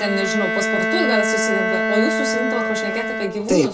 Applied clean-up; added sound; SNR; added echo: none; Bowed string instrument; -1 dB; reverberation time 0.1 s.